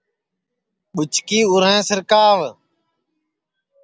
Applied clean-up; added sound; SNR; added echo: none; none; none; none.